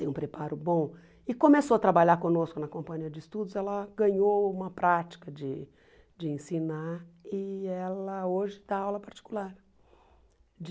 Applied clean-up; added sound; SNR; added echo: none; none; none; none.